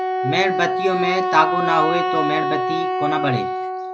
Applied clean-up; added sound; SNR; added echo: none; Wind instrument, woodwind instrument; -1 dB; none.